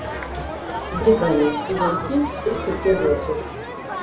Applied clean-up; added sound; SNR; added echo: none; Crowd; 5 dB; reverberation time 0.2 s.